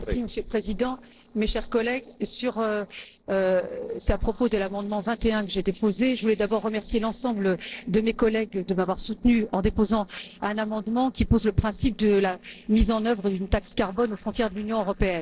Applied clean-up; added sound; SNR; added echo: neural separator model SepFormer DNS4.